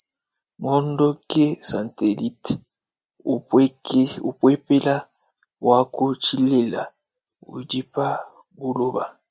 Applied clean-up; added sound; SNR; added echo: none; none; none; none.